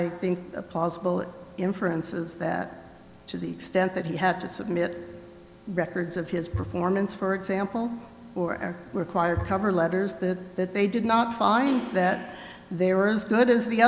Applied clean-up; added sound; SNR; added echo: none; none; none; none.